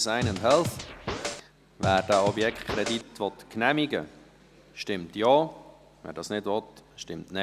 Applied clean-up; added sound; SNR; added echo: none; Scratching (performance technique); 5 dB; none.